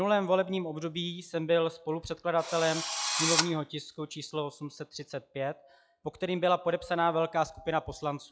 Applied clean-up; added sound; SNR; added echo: classical method log-MMSE.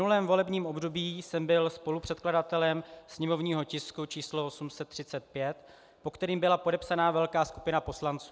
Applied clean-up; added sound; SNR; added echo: none; none; none; none.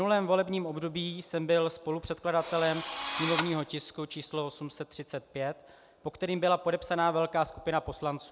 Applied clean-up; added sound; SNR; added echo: none; Drill; 1 dB; none.